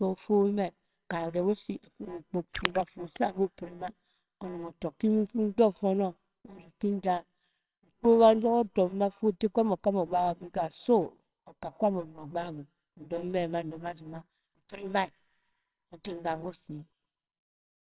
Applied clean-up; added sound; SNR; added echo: neural separator model SepFormer WHAMR!.